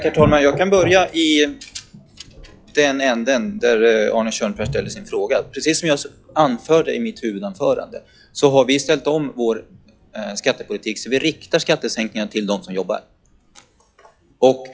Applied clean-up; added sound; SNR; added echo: classical method log-MMSE.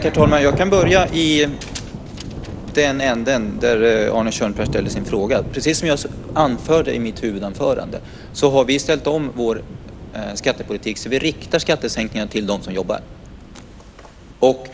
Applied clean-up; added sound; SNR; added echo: none; Thunder / Rain; 10 dB; none.